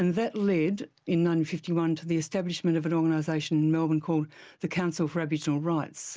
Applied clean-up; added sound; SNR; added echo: none; none; none; none.